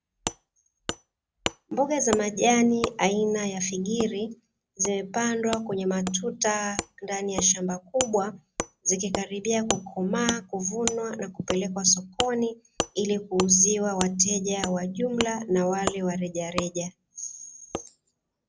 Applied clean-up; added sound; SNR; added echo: none; Wood; 10 dB; none.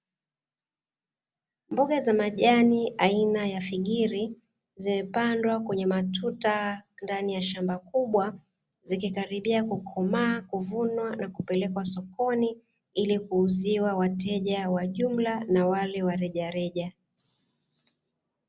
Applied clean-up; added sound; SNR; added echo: none; none; none; none.